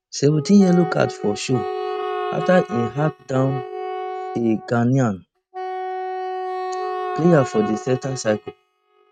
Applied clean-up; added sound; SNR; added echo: neural mask model RNNoise.